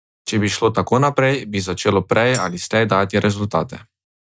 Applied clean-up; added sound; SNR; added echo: neural mask model RNNoise.